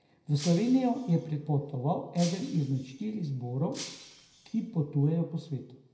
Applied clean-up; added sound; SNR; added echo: none; Shatter; 18 dB; reverberation time 0.7 s.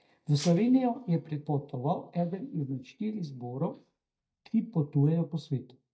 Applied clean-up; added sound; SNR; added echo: neural mask model DeepFilterNet 3.